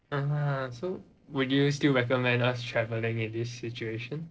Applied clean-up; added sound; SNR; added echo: neural separator model SepFormer DNS4.